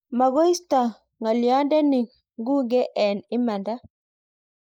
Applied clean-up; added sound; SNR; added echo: neural mask model Resemble Enhance denoiser.